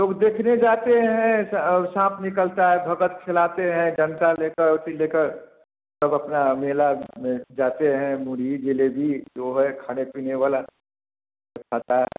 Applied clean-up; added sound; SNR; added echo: none; none; none; none.